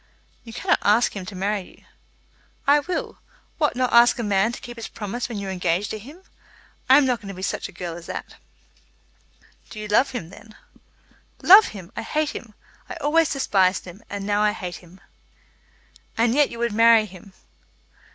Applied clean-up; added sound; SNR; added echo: none; none; none; none.